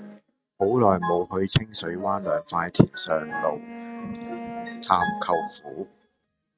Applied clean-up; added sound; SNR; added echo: neural mask model RNNoise.